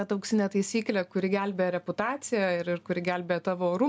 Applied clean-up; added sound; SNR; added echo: none; none; none; none.